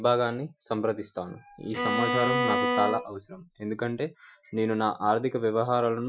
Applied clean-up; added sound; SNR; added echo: classical method Wiener filter.